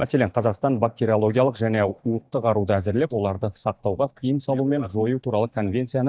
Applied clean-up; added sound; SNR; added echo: neural mask model DeepFilterNet 3.